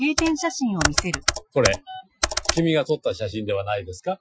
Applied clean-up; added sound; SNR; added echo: classical method Wiener filter.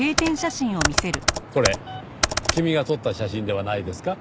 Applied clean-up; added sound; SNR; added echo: none; Computer keyboard; 2 dB; none.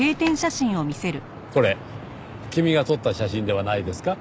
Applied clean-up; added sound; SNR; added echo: none; none; none; none.